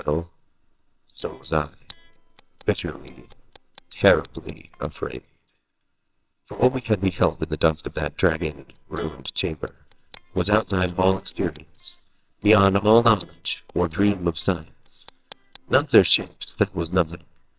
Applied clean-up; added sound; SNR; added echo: neural separator model SepFormer WHAMR!.